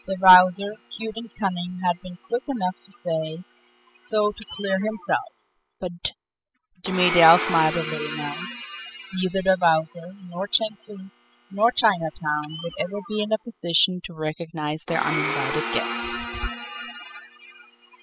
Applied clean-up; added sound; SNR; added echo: classical method spectral subtraction.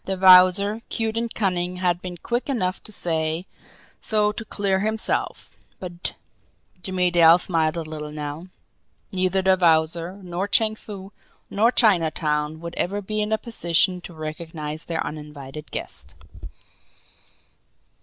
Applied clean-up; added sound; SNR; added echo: none; none; none; none.